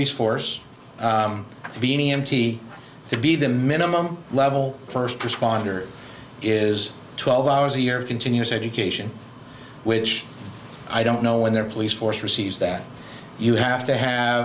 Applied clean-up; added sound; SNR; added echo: none; none; none; none.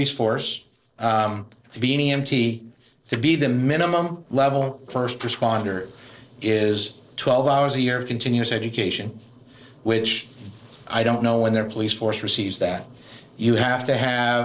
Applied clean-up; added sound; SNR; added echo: neural separator model SepFormer DNS4.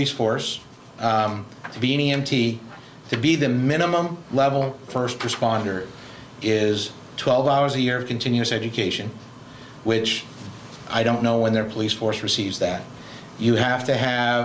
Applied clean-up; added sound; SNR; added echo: none; Tap; 19 dB; none.